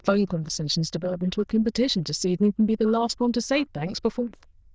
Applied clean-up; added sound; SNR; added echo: neural diffusion model UNIVERSE++.